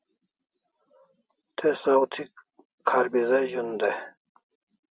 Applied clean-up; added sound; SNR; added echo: none; none; none; none.